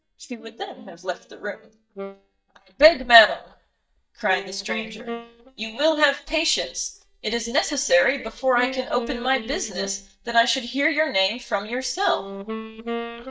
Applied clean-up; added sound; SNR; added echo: neural mask model DeepFilterNet 3.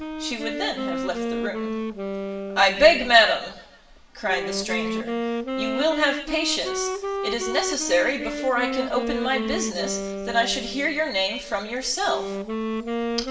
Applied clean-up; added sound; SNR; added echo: none; Wind instrument, woodwind instrument; 5 dB; reverberation time 0.7 s.